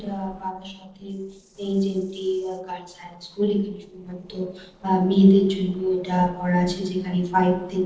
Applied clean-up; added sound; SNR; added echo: neural separator model SepFormer DNS4.